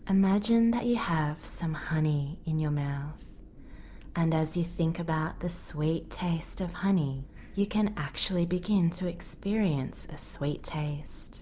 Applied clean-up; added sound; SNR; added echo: none; none; none; none.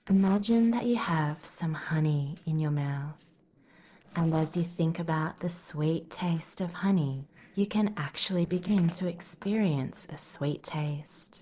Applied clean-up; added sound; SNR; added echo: neural separator model SepFormer DNS4.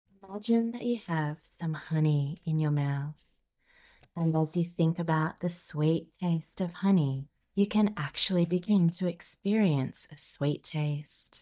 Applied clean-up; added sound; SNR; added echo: neural mask model DeepFilterNet 3.